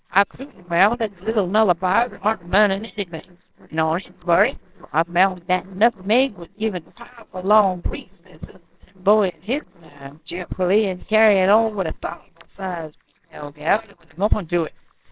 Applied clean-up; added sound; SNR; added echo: neural separator model SepFormer WHAMR!.